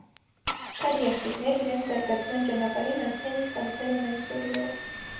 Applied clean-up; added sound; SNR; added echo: none; Engine starting / Car; 6 dB; reverberation time 0.8 s.